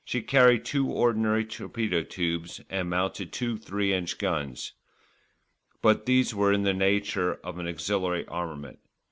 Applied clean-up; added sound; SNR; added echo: none; none; none; none.